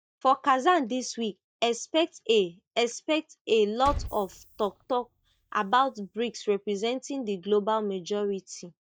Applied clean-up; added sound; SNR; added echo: neural mask model DeepFilterNet 3.